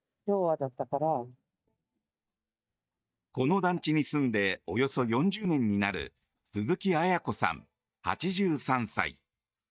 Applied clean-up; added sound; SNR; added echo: neural mask model DeepFilterNet 3.